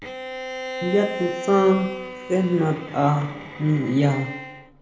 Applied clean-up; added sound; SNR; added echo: none; Bowed string instrument; 10 dB; reverberation time 0.8 s.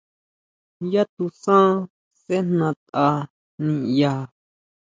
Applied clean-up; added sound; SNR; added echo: none; none; none; none.